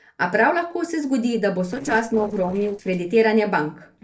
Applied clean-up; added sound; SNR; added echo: neural separator model SepFormer DNS4.